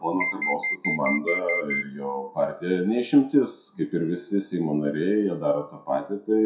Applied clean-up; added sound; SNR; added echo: classical method WPE with log-MMSE.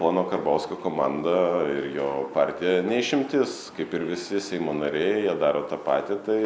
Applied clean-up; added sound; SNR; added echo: none; none; none; none.